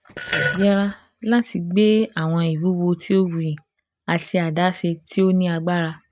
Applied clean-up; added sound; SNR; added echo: neural mask model RNNoise.